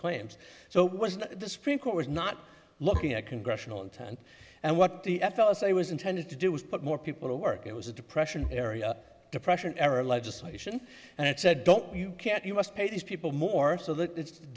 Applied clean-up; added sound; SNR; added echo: none; none; none; none.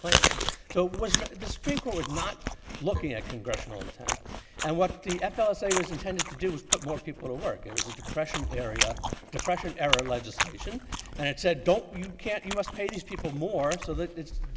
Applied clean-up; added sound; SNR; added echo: none; Chewing, mastication; 1 dB; none.